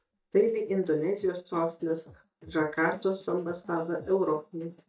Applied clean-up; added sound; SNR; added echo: neural mask model DeepFilterNet 3.